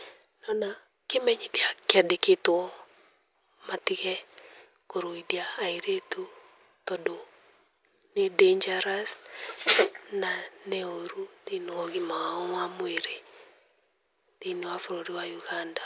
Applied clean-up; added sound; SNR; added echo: none; none; none; none.